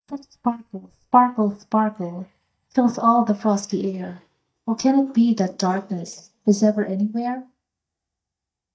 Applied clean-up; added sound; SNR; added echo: neural mask model DeepFilterNet 3.